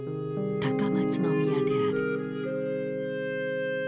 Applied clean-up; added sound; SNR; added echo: none; Piano; -1 dB; none.